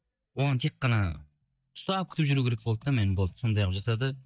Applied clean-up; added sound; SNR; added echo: neural mask model DeepFilterNet 3.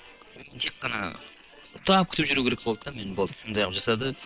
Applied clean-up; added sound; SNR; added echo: neural separator model SepFormer WHAM!.